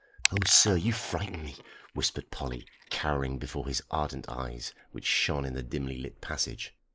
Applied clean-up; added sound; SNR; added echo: neural mask model Resemble Enhance denoiser.